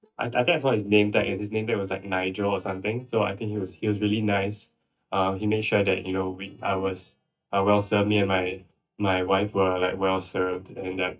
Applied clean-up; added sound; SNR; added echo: neural mask model DeepFilterNet 3.